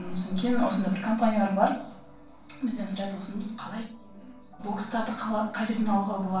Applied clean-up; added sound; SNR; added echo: none; none; none; reverberation time 0.3 s.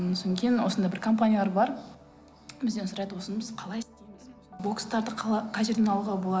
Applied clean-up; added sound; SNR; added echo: none; none; none; none.